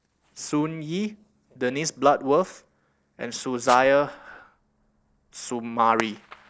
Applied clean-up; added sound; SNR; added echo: neural separator model SepFormer DNS4.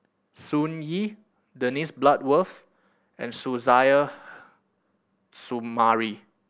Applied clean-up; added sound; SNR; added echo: none; none; none; none.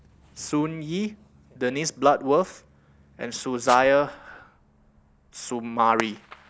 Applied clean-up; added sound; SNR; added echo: none; Fireworks; 18 dB; none.